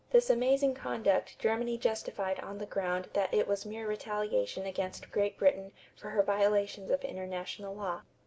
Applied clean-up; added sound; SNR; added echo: none; none; none; none.